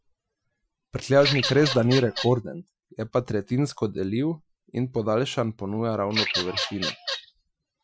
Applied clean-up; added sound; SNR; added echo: classical method Wiener filter.